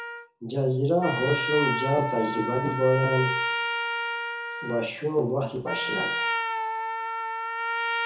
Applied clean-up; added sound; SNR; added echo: none; Trumpet; 2 dB; reverberation time 0.6 s.